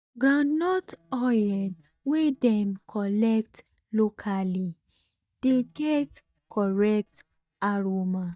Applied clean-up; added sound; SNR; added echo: neural mask model DeepFilterNet 3.